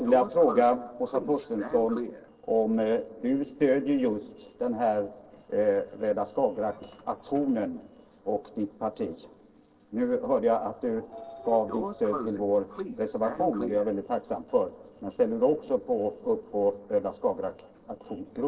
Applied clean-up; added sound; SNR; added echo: neural separator model SepFormer DNS4.